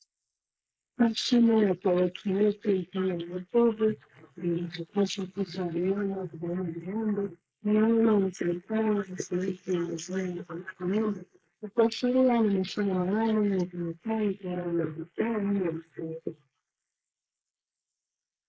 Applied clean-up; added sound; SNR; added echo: neural mask model Resemble Enhance denoiser.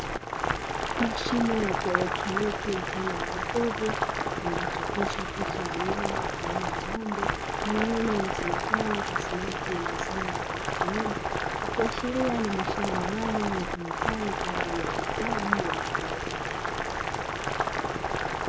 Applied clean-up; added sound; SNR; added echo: none; Boiling; -3 dB; none.